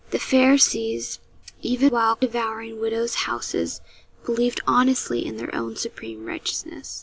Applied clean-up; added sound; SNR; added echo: none; none; none; none.